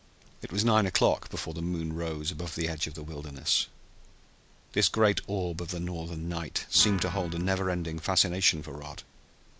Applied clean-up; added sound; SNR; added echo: none; Guitar; 14 dB; none.